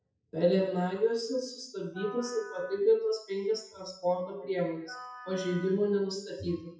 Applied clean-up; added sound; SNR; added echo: classical method WPE with log-MMSE.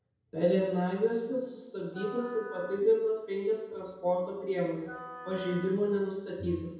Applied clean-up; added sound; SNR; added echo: none; Wind instrument, woodwind instrument; 16 dB; reverberation time 0.9 s.